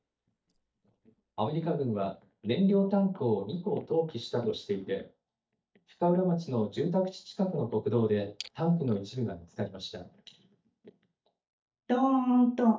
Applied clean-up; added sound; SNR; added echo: neural mask model DeepFilterNet 3.